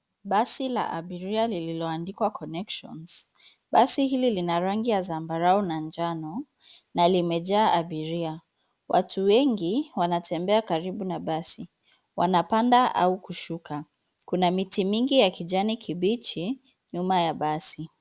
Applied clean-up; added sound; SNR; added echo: none; none; none; none.